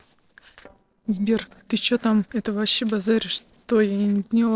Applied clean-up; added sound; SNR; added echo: neural separator model SepFormer DNS4.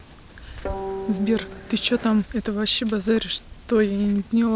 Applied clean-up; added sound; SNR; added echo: none; Guitar; 10 dB; none.